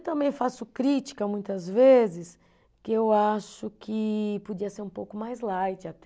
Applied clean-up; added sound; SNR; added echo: none; none; none; none.